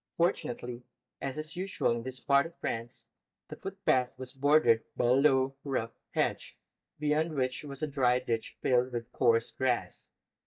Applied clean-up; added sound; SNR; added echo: neural mask model DeepFilterNet 3.